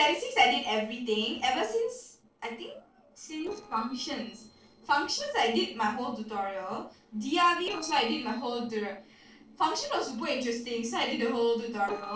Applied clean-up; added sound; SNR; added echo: neural separator model SepFormer DNS4.